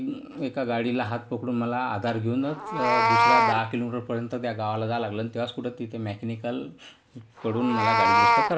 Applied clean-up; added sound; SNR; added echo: none; Meow; -1 dB; none.